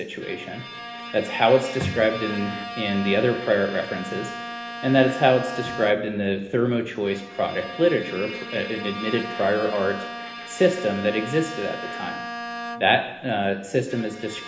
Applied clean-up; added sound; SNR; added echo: none; Bowed string instrument; 11 dB; reverberation time 1.1 s.